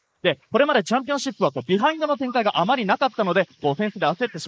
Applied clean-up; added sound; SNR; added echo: neural mask model Resemble Enhance denoiser.